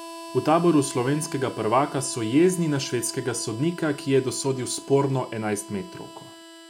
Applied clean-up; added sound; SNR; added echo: none; Harmonica; 16 dB; none.